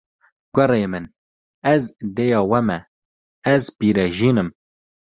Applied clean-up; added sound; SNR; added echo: neural mask model Resemble Enhance denoiser.